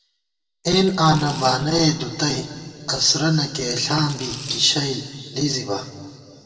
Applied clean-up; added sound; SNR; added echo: none; Rattle / Rattle (instrument); 16 dB; reverberation time 2.4 s.